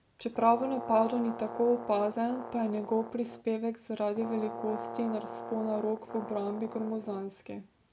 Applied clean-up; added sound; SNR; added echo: none; Brass instrument; 11 dB; none.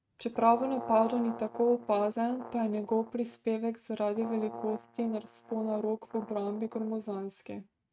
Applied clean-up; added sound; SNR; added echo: neural mask model RNNoise.